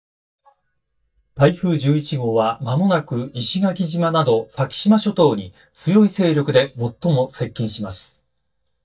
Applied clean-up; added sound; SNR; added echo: neural mask model DeepFilterNet 3.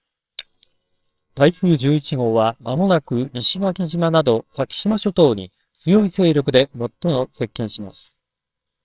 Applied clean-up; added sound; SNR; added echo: neural separator model SepFormer WHAMR!.